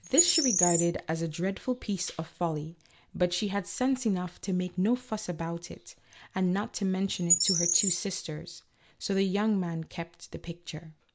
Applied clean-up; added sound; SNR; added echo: none; Bird; 0 dB; none.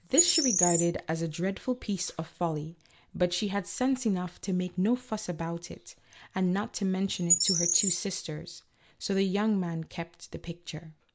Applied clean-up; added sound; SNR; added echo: neural mask model Resemble Enhance denoiser.